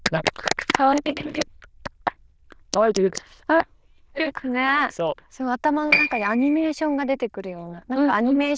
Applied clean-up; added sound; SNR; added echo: neural diffusion model UNIVERSE++.